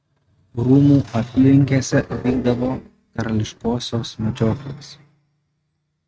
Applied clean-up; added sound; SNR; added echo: neural mask model RNNoise.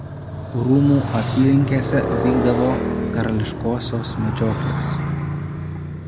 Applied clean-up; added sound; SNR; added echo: none; Motorcycle; 3 dB; none.